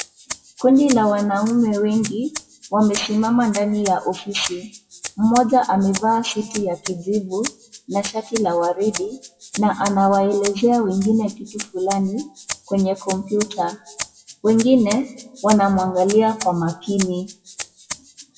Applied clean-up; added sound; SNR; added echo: classical method WPE with log-MMSE.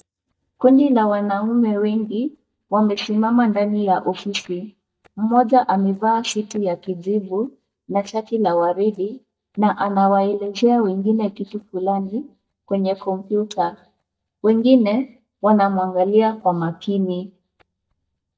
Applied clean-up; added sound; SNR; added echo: neural mask model DeepFilterNet 3.